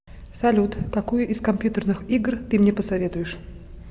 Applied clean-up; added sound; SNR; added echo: none; none; none; none.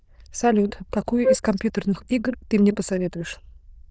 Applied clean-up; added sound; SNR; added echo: neural diffusion model UNIVERSE++.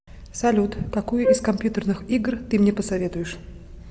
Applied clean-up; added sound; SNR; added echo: none; Wind instrument, woodwind instrument; 1 dB; none.